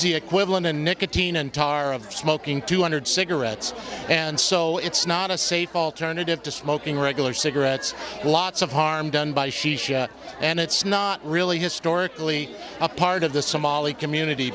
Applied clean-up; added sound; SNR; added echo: none; none; none; none.